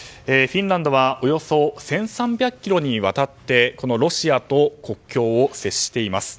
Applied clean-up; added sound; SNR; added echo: none; none; none; none.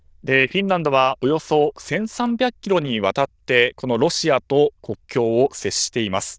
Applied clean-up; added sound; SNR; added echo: neural diffusion model UNIVERSE++.